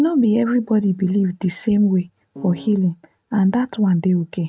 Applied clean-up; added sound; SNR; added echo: neural mask model RNNoise.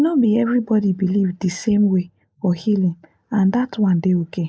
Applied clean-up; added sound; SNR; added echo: neural mask model Resemble Enhance denoiser.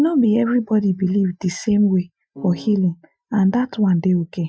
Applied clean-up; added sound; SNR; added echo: classical method Wiener filter.